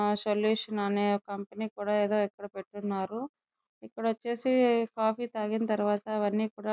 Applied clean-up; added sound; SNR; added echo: none; none; none; none.